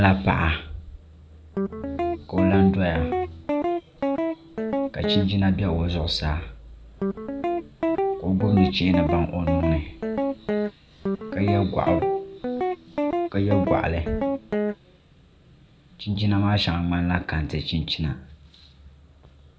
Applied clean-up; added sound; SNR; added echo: none; Guitar; 1 dB; none.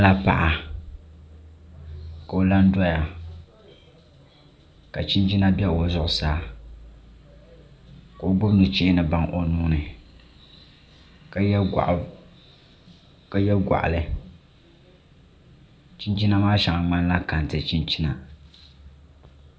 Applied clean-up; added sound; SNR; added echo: none; none; none; none.